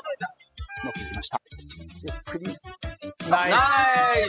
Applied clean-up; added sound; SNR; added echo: classical method spectral subtraction.